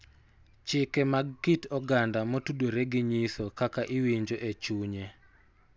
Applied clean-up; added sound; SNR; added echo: none; none; none; none.